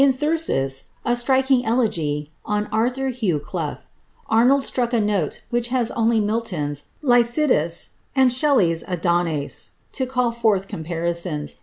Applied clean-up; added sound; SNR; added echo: none; none; none; none.